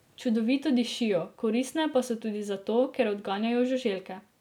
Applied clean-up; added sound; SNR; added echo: none; none; none; none.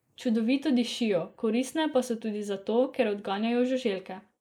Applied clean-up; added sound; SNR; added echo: neural mask model Resemble Enhance denoiser.